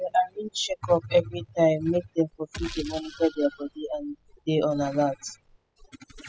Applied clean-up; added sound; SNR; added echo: classical method spectral subtraction.